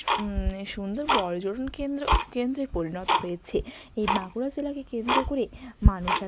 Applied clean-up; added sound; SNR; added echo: none; Tick-tock; -2 dB; none.